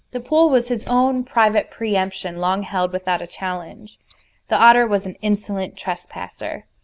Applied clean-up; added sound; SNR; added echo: none; none; none; none.